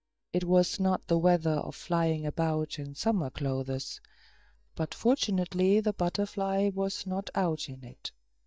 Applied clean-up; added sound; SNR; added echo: neural mask model DeepFilterNet 3.